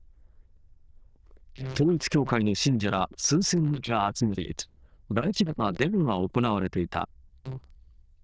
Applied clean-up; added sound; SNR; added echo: neural diffusion model UNIVERSE++.